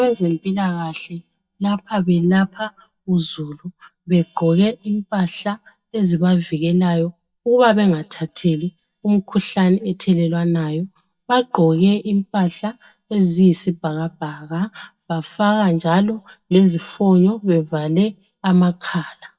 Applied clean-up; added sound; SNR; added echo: neural mask model DeepFilterNet 3.